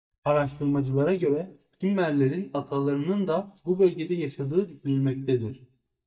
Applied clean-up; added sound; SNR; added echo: neural mask model DeepFilterNet 3.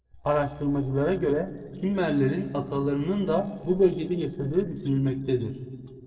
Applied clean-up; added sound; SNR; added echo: neural separator model SepFormer DNS4.